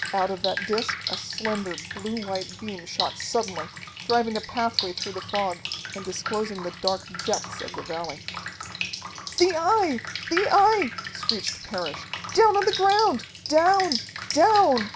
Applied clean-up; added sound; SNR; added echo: none; Drip; 8 dB; none.